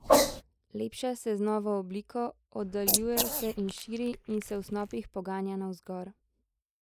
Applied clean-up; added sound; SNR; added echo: neural mask model Resemble Enhance denoiser.